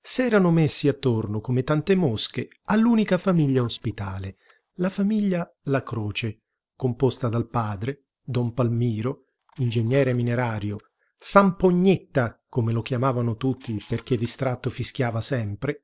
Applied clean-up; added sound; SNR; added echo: neural separator model SepFormer DNS4.